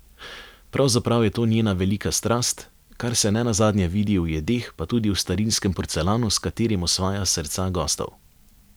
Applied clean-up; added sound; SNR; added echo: none; none; none; none.